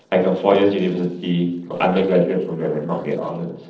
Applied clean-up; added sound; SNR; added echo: neural separator model SepFormer DNS4.